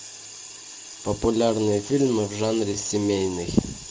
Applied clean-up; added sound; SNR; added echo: none; none; none; none.